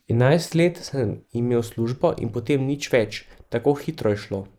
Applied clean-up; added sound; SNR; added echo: neural mask model Resemble Enhance denoiser.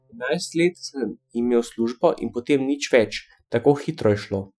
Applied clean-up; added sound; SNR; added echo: classical method Wiener filter.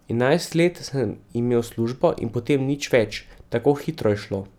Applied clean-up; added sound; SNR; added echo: none; none; none; none.